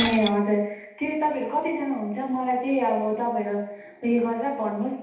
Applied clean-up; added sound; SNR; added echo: none; Shatter; 14 dB; reverberation time 0.8 s.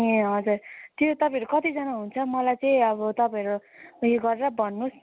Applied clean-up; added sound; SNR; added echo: none; none; none; none.